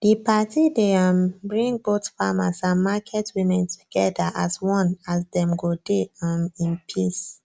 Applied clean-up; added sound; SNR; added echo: none; none; none; none.